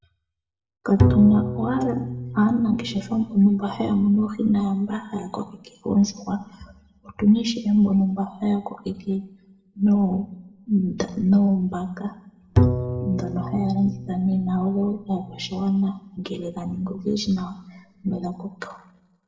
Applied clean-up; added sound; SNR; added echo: none; Bowed string instrument; 3 dB; reverberation time 0.6 s.